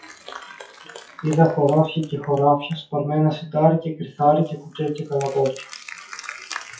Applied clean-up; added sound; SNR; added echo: classical method WPE with log-MMSE.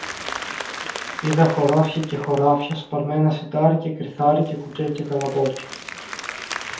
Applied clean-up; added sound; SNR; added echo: none; Applause; 12 dB; reverberation time 0.5 s.